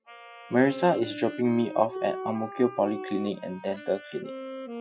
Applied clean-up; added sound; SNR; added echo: classical method Wiener filter.